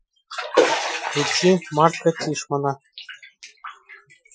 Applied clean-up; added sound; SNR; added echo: classical method Wiener filter.